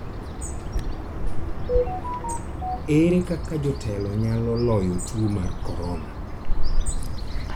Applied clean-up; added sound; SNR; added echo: none; Bird; -2 dB; none.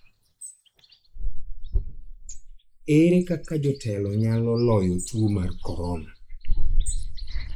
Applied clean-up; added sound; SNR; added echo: neural mask model Resemble Enhance denoiser.